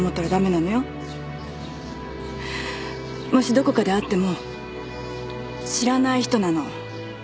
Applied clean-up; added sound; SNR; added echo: none; none; none; none.